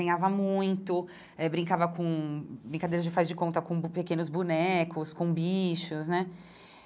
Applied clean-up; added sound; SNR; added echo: none; none; none; none.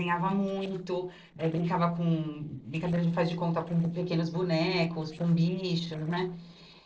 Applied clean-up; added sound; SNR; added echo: neural separator model SepFormer DNS4.